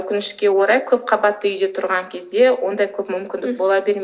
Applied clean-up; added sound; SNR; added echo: neural mask model Resemble Enhance denoiser.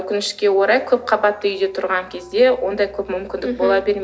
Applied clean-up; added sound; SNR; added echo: none; none; none; none.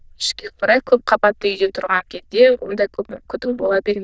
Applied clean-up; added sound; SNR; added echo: neural diffusion model UNIVERSE++.